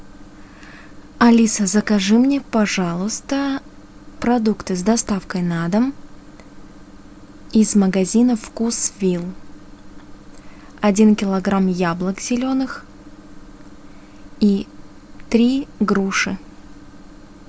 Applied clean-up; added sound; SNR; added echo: none; none; none; none.